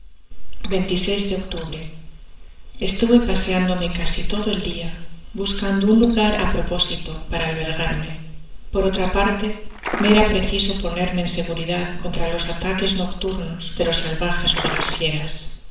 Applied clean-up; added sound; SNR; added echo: neural separator model SepFormer DNS4.